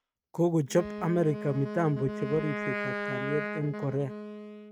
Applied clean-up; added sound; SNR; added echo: neural mask model RNNoise.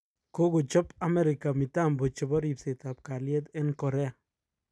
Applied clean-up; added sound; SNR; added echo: none; none; none; none.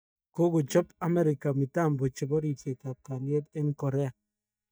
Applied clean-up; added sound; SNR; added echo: neural mask model DeepFilterNet 3.